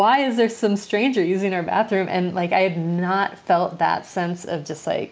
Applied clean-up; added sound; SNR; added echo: none; none; none; none.